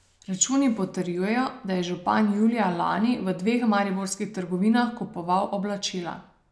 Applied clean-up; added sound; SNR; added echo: none; none; none; none.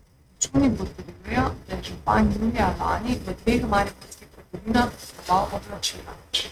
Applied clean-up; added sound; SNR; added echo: neural mask model RNNoise.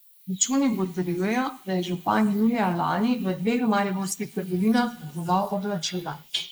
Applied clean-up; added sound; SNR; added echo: neural mask model Resemble Enhance denoiser.